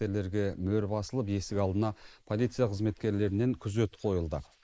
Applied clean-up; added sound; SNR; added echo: neural mask model Resemble Enhance denoiser.